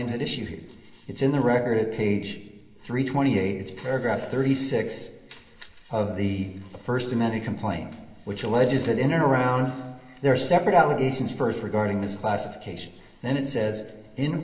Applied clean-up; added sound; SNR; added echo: none; none; none; reverberation time 1.5 s.